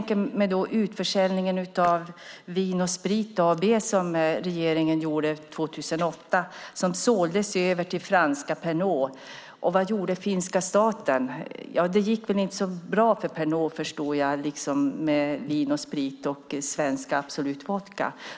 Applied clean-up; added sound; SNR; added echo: none; none; none; none.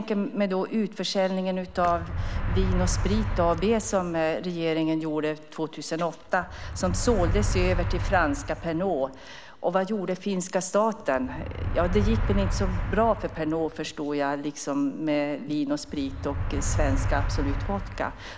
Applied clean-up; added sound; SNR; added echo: none; Motor vehicle (road); 3 dB; none.